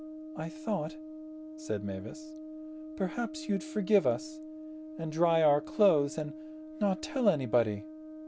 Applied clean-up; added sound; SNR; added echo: none; Brass instrument; 12 dB; none.